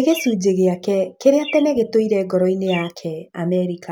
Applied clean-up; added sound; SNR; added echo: none; Bird; 19 dB; none.